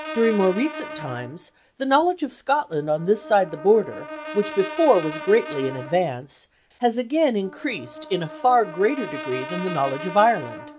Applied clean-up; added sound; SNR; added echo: none; Brass instrument; 13 dB; none.